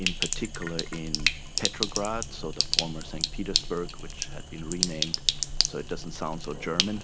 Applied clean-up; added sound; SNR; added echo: none; Sink (filling or washing); -5 dB; none.